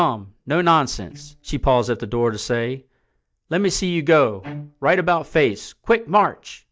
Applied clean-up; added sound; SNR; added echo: neural mask model DeepFilterNet 3.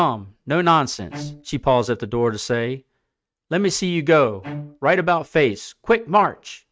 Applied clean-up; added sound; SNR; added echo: neural mask model RNNoise.